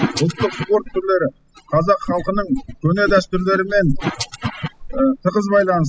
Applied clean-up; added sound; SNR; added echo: classical method spectral subtraction.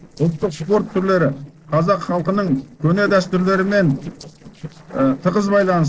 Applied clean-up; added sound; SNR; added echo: neural separator model SepFormer DNS4.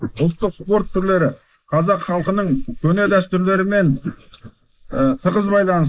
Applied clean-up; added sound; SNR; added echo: neural mask model Resemble Enhance denoiser.